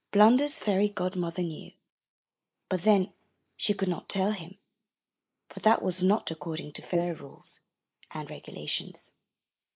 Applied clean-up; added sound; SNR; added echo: neural mask model Resemble Enhance denoiser.